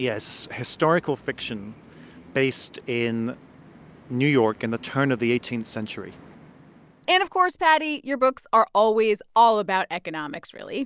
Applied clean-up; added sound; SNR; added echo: none; none; none; none.